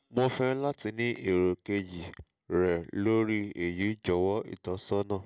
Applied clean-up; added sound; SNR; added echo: none; none; none; none.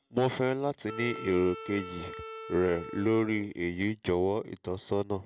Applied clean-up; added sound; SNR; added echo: none; Wind instrument, woodwind instrument; 13 dB; none.